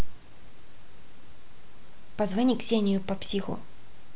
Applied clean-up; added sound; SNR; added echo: none; none; none; none.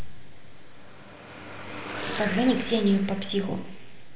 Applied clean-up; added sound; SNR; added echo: none; Car passing by / Traffic noise, roadway noise / Engine; 11 dB; reverberation time 0.8 s.